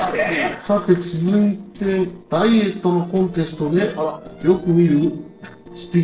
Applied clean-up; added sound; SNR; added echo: neural separator model SepFormer DNS4.